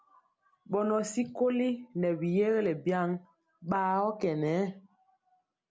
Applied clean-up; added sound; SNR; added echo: none; none; none; none.